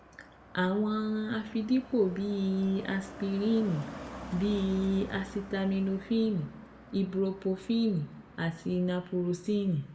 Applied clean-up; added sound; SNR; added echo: none; Car passing by; 16 dB; reverberation time 0.5 s.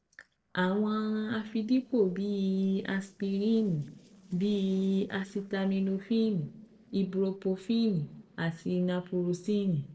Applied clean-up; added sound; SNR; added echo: neural separator model SepFormer DNS4.